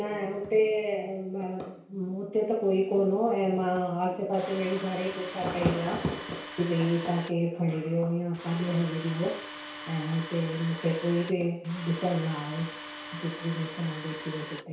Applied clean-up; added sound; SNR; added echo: none; Tools; 11 dB; reverberation time 0.6 s.